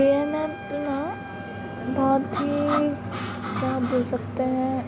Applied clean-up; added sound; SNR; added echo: none; Trumpet; 18 dB; none.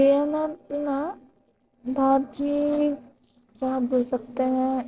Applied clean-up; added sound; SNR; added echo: neural separator model SepFormer DNS4.